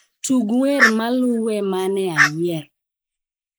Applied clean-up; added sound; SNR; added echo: neural mask model Resemble Enhance denoiser.